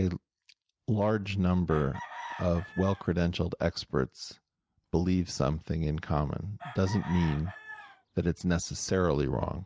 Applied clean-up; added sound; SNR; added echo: none; Chicken, rooster; 15 dB; none.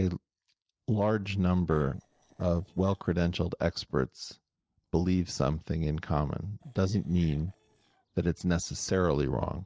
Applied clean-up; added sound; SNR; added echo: neural separator model SepFormer DNS4.